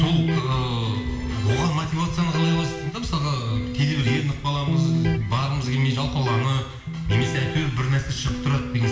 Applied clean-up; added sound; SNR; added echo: none; Electric guitar; 5 dB; reverberation time 1.1 s.